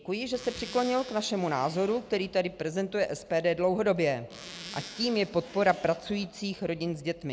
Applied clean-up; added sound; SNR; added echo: none; Zipper (clothing); 16 dB; none.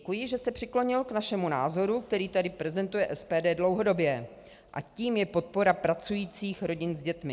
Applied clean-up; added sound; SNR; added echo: none; none; none; none.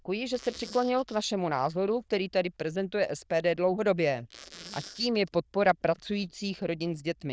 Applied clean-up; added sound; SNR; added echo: neural diffusion model UNIVERSE++.